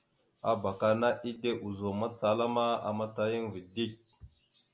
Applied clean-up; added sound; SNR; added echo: none; none; none; none.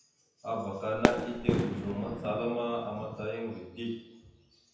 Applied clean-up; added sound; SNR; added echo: none; Fireworks; -2 dB; reverberation time 0.9 s.